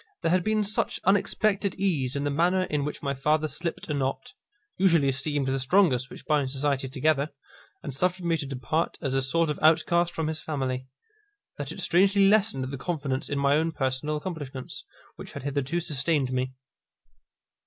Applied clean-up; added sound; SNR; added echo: none; none; none; none.